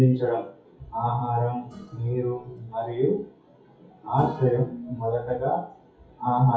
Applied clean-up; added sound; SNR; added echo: classical method WPE with log-MMSE.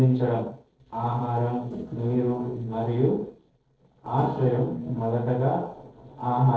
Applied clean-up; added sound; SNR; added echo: neural separator model SepFormer DNS4.